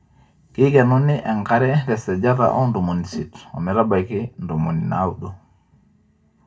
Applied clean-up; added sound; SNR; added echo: none; none; none; reverberation time 0.2 s.